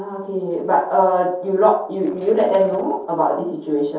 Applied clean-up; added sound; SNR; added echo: neural separator model SepFormer DNS4.